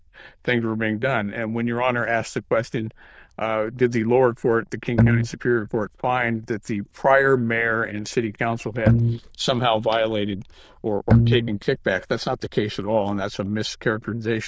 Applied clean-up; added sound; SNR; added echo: neural diffusion model UNIVERSE++.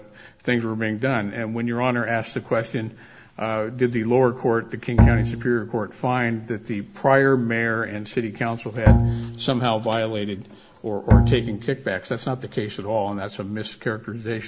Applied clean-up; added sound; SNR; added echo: none; Bowed string instrument; -4 dB; none.